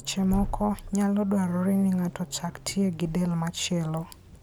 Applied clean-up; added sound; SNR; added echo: none; Accelerating, revving, vroom; 13 dB; none.